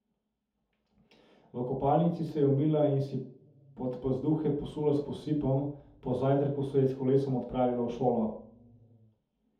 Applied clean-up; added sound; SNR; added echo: none; none; none; reverberation time 0.6 s.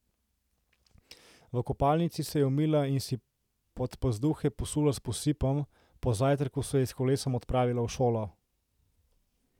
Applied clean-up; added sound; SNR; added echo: none; none; none; none.